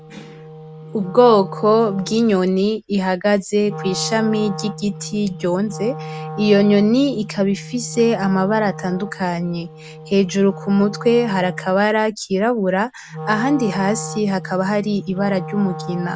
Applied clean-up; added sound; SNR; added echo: none; Wind instrument, woodwind instrument; 13 dB; none.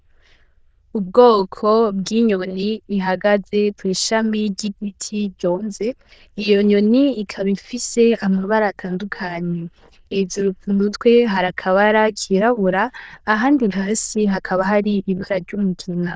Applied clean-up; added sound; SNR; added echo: neural diffusion model UNIVERSE++.